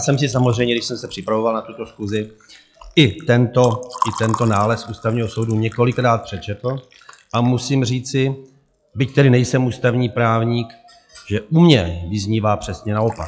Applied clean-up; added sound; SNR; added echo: classical method log-MMSE.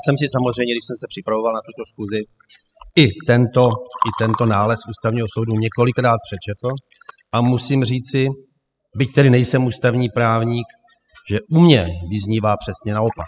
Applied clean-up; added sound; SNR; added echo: classical method spectral subtraction.